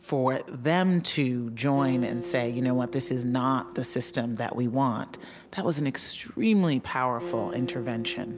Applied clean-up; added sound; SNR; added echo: none; Acoustic guitar; 13 dB; none.